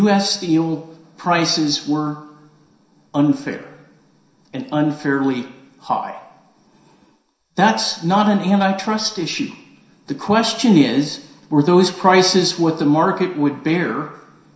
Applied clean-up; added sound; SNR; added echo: none; none; none; reverberation time 0.7 s.